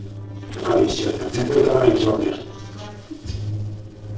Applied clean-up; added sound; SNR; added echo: neural separator model SepFormer DNS4.